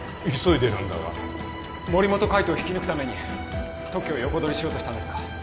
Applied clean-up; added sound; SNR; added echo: none; none; none; none.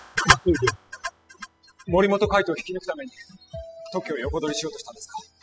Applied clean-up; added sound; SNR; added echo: classical method spectral subtraction.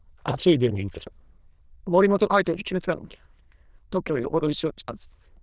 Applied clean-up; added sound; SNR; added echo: neural diffusion model UNIVERSE++.